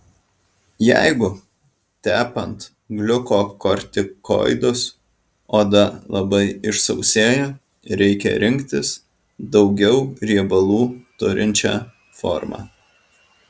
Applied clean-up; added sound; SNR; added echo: none; none; none; none.